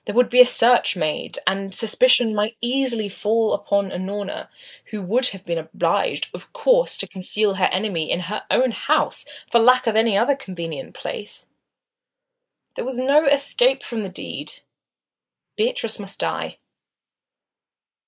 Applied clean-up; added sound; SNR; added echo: neural mask model Resemble Enhance denoiser.